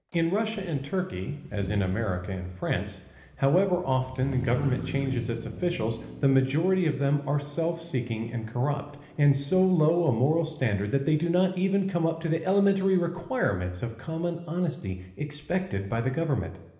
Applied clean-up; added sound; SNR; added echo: none; Motor vehicle (road); 17 dB; reverberation time 1.0 s.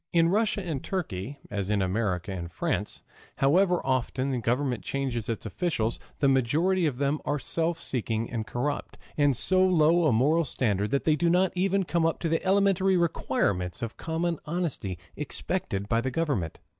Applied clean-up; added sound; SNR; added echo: none; none; none; none.